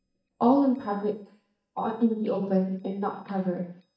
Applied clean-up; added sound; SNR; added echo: neural mask model DeepFilterNet 3.